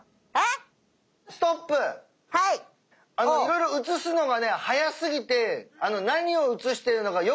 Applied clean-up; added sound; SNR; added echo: none; none; none; none.